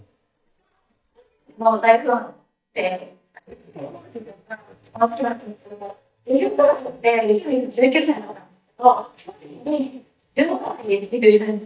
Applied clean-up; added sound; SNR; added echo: neural mask model DeepFilterNet 3.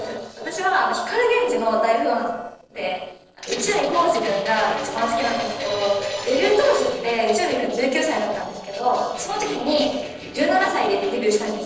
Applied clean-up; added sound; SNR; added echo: neural separator model SepFormer DNS4.